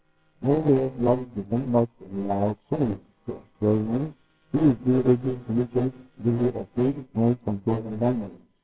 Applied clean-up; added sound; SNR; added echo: neural separator model SepFormer WHAMR!.